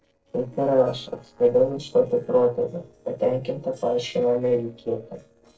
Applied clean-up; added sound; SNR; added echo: neural separator model SepFormer DNS4.